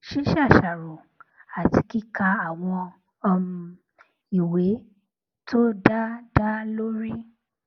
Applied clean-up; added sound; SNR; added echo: none; none; none; none.